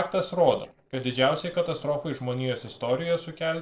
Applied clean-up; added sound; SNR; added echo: neural separator model SepFormer DNS4.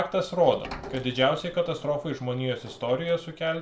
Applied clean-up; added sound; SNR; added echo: none; Sliding door; 18 dB; reverberation time 0.3 s.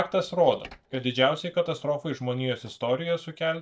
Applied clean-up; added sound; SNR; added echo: neural mask model DeepFilterNet 3.